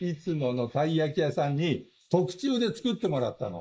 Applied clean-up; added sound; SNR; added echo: neural mask model Resemble Enhance denoiser.